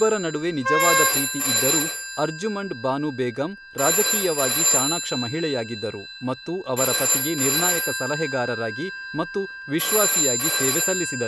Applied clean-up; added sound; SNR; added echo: none; Telephone + Wind instrument, woodwind instrument; -3 dB; none.